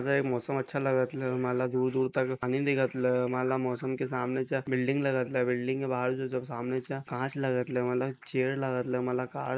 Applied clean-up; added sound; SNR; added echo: neural mask model Resemble Enhance denoiser.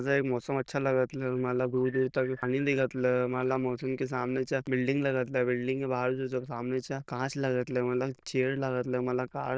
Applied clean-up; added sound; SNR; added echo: neural diffusion model UNIVERSE++.